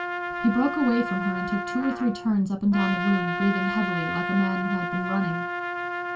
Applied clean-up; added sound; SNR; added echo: none; Trumpet; 4 dB; reverberation time 0.2 s.